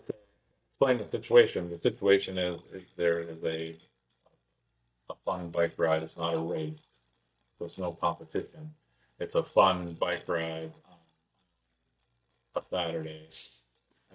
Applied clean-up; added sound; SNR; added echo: neural mask model DeepFilterNet 3.